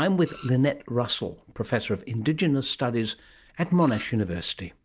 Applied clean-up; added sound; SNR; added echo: none; Printer; 16 dB; none.